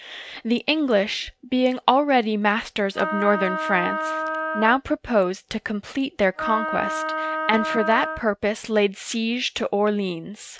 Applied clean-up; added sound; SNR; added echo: neural mask model RNNoise.